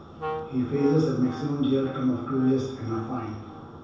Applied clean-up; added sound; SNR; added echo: none; Wind instrument, woodwind instrument; 14 dB; reverberation time 0.7 s.